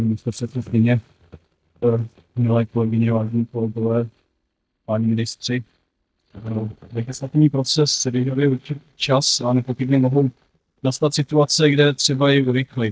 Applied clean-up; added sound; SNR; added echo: neural mask model DeepFilterNet 3.